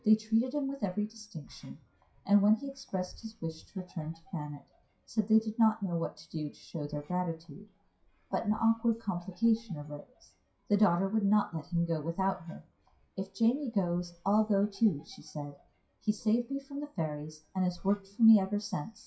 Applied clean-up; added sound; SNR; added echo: classical method WPE with log-MMSE.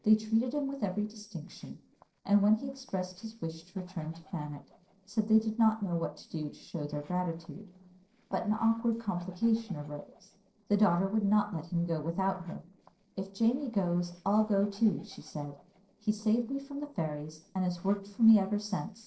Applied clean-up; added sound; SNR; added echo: neural separator model SepFormer DNS4.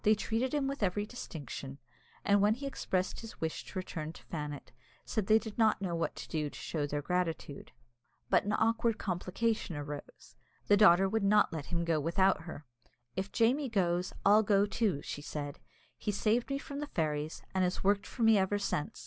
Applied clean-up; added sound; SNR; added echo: none; none; none; none.